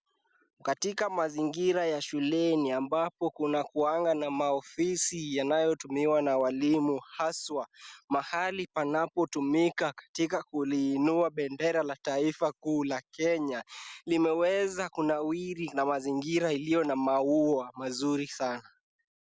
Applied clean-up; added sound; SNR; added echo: none; none; none; none.